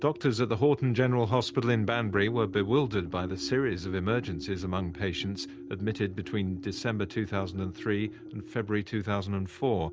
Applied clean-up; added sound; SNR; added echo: none; none; none; none.